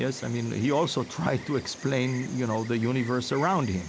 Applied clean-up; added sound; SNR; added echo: none; Insect; 16 dB; none.